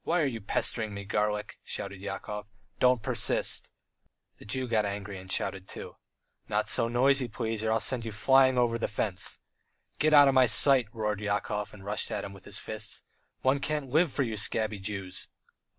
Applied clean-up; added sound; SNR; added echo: none; none; none; none.